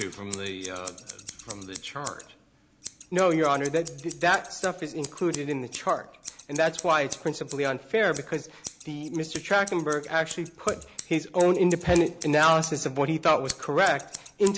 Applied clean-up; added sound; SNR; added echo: none; Scissors; 16 dB; none.